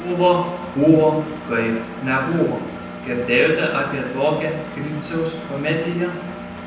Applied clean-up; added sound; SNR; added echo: none; Engine; 12 dB; reverberation time 0.9 s.